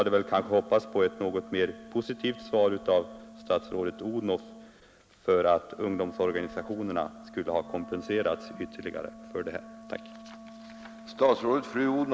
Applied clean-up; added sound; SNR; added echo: none; Wind instrument, woodwind instrument; 17 dB; none.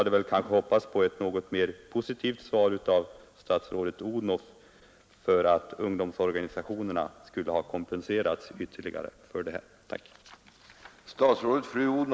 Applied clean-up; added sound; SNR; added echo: none; none; none; none.